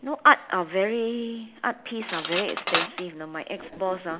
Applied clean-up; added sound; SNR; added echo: none; Cutlery, silverware; 7 dB; none.